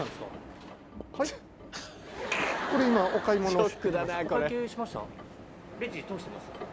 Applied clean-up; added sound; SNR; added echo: none; Engine; 16 dB; none.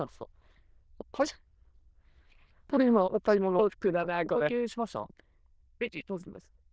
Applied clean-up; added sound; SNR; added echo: neural diffusion model UNIVERSE++.